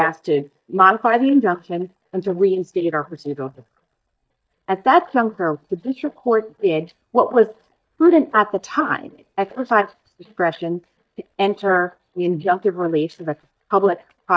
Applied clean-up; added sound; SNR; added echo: neural mask model DeepFilterNet 3.